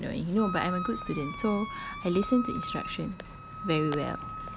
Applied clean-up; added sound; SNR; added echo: none; Wind instrument, woodwind instrument; 8 dB; none.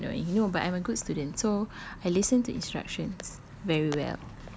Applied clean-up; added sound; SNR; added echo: none; none; none; none.